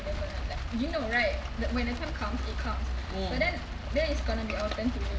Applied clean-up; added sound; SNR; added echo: none; Stream; 14 dB; reverberation time 0.9 s.